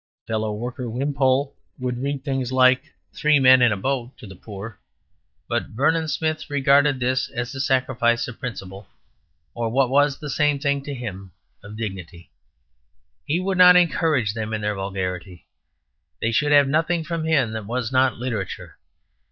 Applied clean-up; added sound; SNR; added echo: neural mask model DeepFilterNet 3.